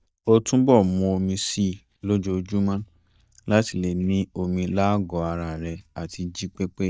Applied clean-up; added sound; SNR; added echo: neural mask model DeepFilterNet 3.